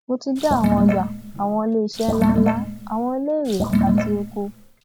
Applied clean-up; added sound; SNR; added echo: none; Sink (filling or washing) / Water; -1 dB; none.